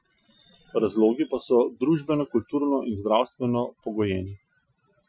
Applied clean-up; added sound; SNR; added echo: classical method Wiener filter.